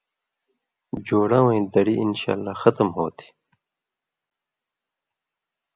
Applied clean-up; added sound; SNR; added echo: none; none; none; none.